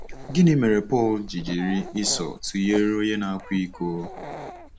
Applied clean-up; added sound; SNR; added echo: none; Dog; 14 dB; none.